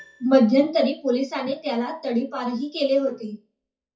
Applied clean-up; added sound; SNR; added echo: classical method WPE with log-MMSE.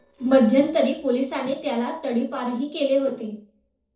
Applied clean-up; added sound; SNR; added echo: neural separator model SepFormer DNS4.